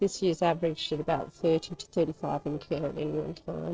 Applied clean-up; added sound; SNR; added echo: neural separator model SepFormer DNS4.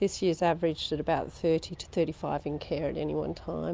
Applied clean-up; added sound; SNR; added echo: none; none; none; none.